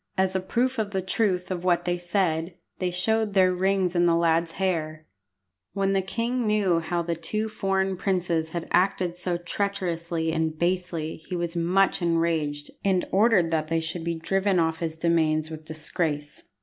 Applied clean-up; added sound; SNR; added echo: none; none; none; none.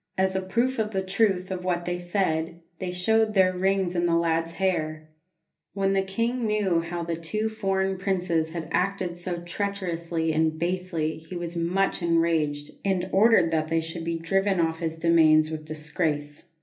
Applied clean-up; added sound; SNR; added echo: none; none; none; reverberation time 0.3 s.